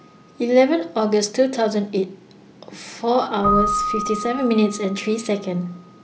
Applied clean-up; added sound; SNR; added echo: none; Keyboard (musical); 8 dB; none.